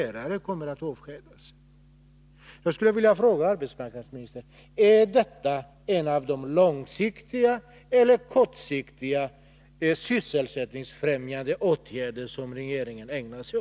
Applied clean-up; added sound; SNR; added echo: none; none; none; none.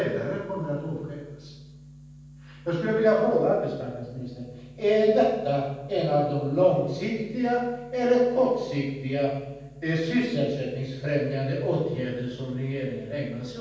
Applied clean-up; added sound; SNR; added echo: none; none; none; reverberation time 1.2 s.